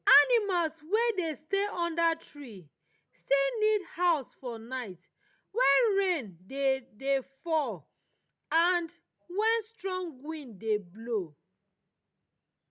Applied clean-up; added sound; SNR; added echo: none; none; none; none.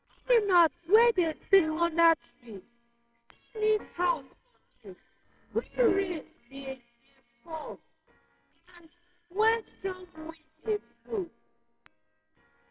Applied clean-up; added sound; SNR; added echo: neural separator model SepFormer WHAMR!.